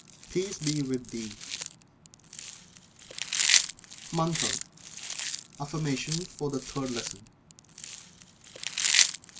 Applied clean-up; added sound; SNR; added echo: none; Chewing, mastication; -4 dB; none.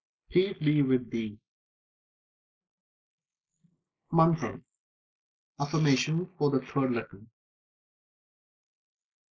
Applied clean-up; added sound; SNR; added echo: neural mask model Resemble Enhance denoiser.